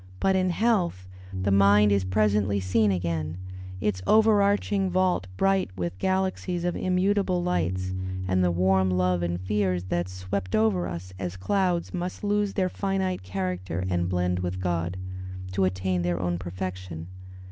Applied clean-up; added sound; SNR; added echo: none; Bass guitar; 7 dB; none.